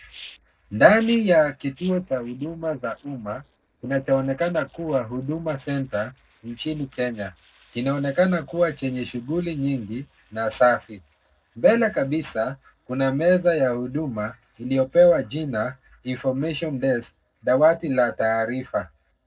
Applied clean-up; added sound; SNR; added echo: neural separator model SepFormer DNS4.